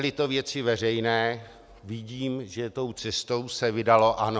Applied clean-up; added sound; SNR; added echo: none; none; none; none.